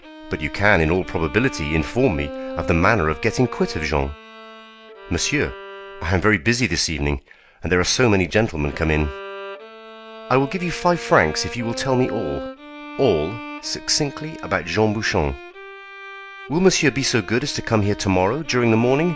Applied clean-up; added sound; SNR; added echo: none; Bowed string instrument; 14 dB; none.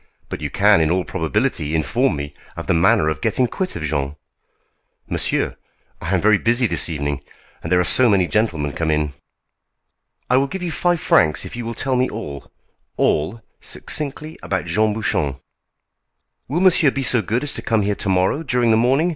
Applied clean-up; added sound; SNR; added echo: none; none; none; none.